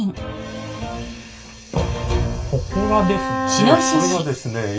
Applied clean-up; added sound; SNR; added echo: none; Bowed string instrument; 1 dB; reverberation time 0.2 s.